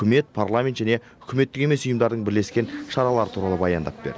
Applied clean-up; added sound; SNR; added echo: none; none; none; none.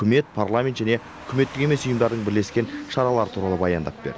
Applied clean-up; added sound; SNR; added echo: none; Car passing by / Truck; 20 dB; none.